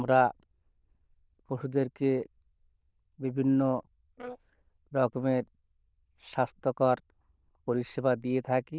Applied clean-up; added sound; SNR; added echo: neural diffusion model UNIVERSE++.